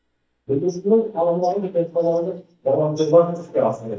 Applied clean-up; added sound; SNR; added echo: neural mask model DeepFilterNet 3.